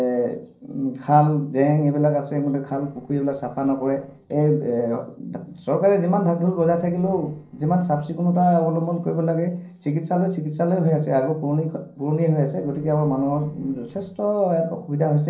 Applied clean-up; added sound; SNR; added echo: neural separator model SepFormer DNS4.